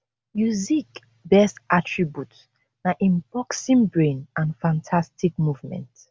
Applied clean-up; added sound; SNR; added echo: none; none; none; none.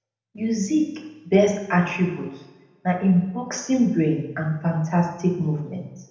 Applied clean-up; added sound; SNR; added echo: none; none; none; reverberation time 0.8 s.